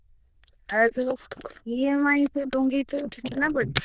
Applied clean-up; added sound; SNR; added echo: neural diffusion model UNIVERSE++.